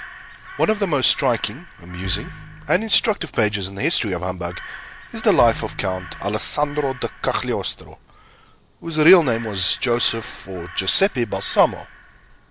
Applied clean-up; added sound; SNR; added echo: none; Bowed string instrument + Crow; 16 dB; none.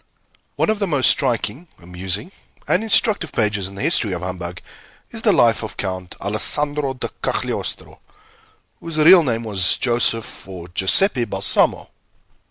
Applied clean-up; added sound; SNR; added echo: none; none; none; none.